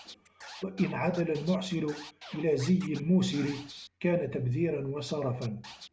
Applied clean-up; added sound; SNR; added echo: none; Scratching (performance technique); 19 dB; none.